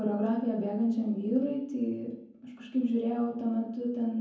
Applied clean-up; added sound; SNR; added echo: none; none; none; reverberation time 0.7 s.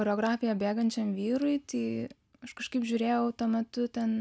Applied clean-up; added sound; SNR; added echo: none; none; none; none.